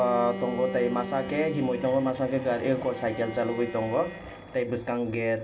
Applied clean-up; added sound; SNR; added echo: none; Bowed string instrument; 12 dB; reverberation time 0.2 s.